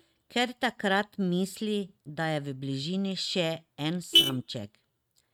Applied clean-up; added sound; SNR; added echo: neural mask model RNNoise.